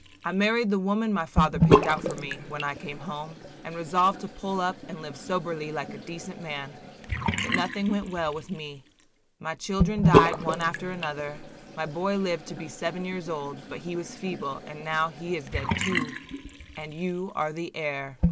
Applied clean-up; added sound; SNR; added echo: none; Bathtub (filling or washing) / Sink (filling or washing); 0 dB; none.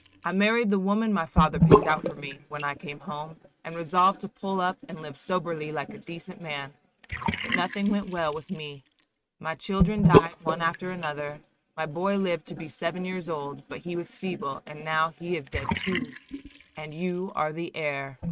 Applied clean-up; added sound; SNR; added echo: neural mask model RNNoise.